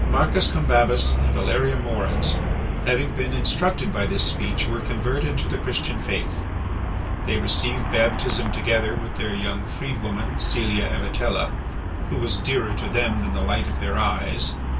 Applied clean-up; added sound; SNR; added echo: none; Traffic noise, roadway noise; -1 dB; reverberation time 0.2 s.